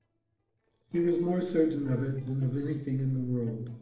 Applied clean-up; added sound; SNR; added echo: neural separator model SepFormer DNS4.